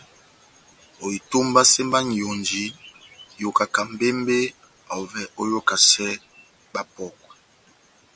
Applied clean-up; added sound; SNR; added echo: none; none; none; none.